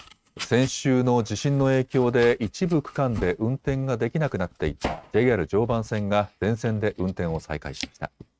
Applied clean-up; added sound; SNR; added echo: neural mask model RNNoise.